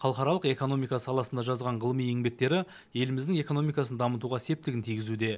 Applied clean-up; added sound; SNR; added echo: none; none; none; none.